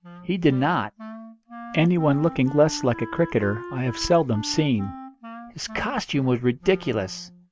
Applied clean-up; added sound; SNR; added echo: none; Wind instrument, woodwind instrument; 15 dB; none.